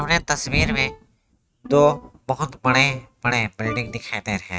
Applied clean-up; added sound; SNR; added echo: neural mask model RNNoise.